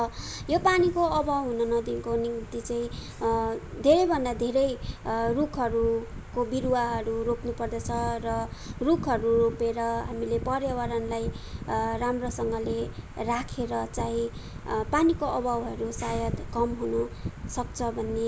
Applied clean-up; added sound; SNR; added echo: none; none; none; none.